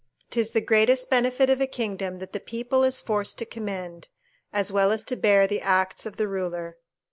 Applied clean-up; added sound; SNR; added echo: neural mask model Resemble Enhance denoiser.